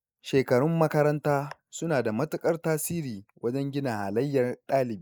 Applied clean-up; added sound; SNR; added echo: neural mask model Resemble Enhance denoiser.